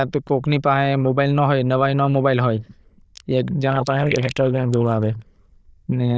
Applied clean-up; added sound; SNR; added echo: neural diffusion model UNIVERSE++.